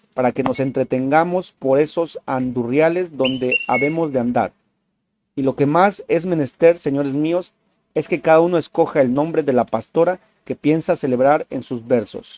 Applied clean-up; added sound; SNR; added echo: neural mask model RNNoise.